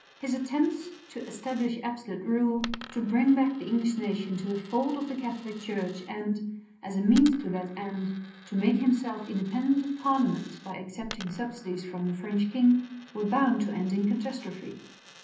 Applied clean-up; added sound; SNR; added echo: none; Coin (dropping); 20 dB; reverberation time 0.6 s.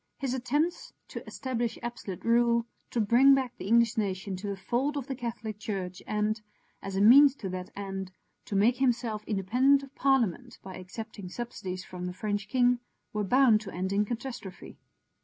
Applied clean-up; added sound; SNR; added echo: none; none; none; none.